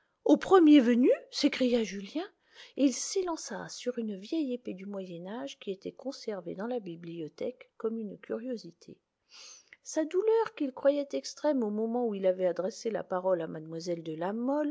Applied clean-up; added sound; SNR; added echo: none; none; none; none.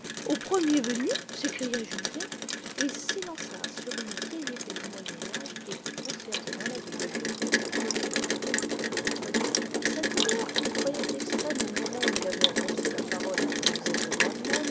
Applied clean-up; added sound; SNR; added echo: none; Rain; -5 dB; none.